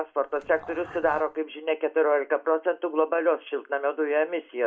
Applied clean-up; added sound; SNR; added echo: none; Dog; 19 dB; reverberation time 0.2 s.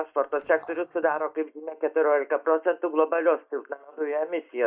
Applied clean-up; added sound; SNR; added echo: neural mask model DeepFilterNet 3.